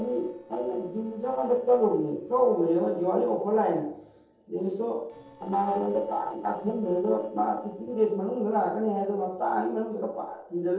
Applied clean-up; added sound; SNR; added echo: neural separator model SepFormer DNS4.